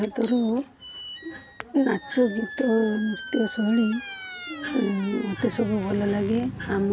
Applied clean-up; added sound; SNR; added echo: none; Squeak; 13 dB; none.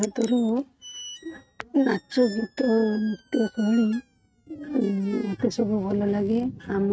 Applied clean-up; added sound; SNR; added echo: neural mask model RNNoise.